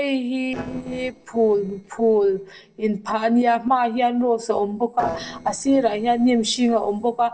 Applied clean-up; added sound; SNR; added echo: neural separator model SepFormer DNS4.